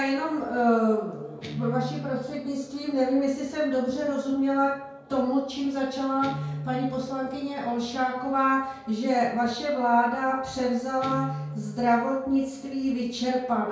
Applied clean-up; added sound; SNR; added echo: none; Guitar; 15 dB; reverberation time 0.5 s.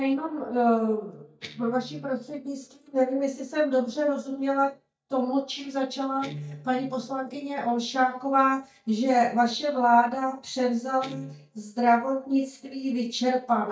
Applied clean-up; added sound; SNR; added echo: neural mask model DeepFilterNet 3.